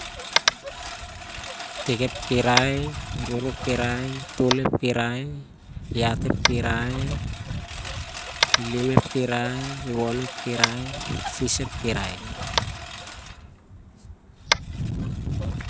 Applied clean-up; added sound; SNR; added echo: none; Tap + Engine; 2 dB; none.